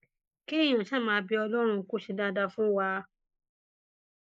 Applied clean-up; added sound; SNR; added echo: neural mask model Resemble Enhance denoiser.